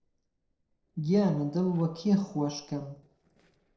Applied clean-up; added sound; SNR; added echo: neural separator model SepFormer DNS4.